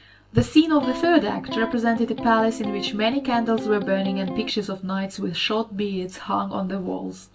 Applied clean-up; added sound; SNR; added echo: none; Electric guitar; 9 dB; reverberation time 0.2 s.